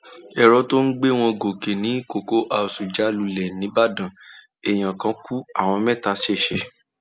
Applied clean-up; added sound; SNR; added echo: none; none; none; none.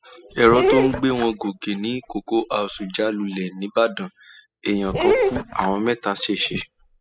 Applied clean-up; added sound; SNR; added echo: classical method spectral subtraction.